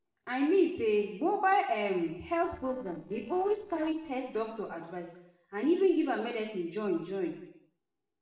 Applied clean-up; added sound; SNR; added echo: neural separator model SepFormer DNS4.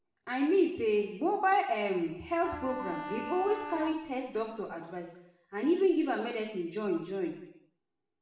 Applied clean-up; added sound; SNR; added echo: none; Bowed string instrument; 10 dB; reverberation time 0.8 s.